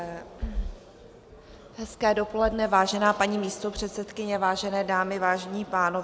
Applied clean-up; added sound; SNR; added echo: none; none; none; none.